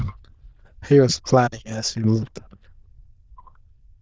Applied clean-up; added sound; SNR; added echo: neural diffusion model UNIVERSE++.